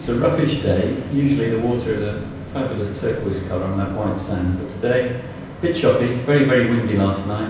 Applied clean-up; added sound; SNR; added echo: none; Accelerating, revving, vroom / Vehicle; 19 dB; reverberation time 0.9 s.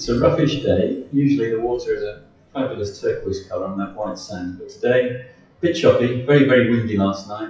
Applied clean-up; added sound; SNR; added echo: classical method WPE with log-MMSE.